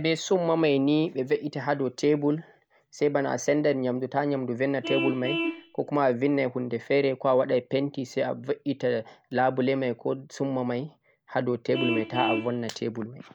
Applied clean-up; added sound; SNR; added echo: none; Vehicle horn, car horn, honking; 12 dB; none.